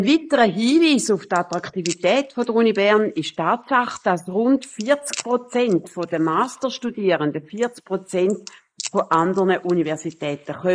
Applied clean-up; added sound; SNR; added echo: neural mask model Resemble Enhance denoiser.